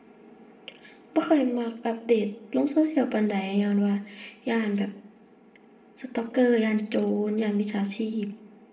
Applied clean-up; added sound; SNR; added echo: none; none; none; reverberation time 0.7 s.